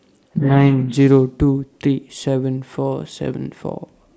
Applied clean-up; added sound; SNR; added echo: neural mask model Resemble Enhance denoiser.